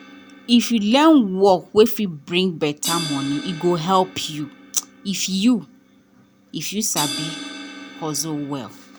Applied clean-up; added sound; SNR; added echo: none; Crash cymbal; 14 dB; none.